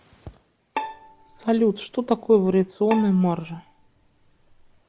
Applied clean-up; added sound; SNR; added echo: none; Bowed string instrument; 14 dB; none.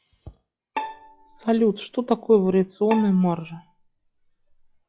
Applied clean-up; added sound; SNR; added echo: classical method log-MMSE.